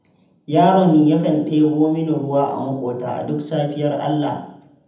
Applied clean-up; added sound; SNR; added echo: none; none; none; reverberation time 0.8 s.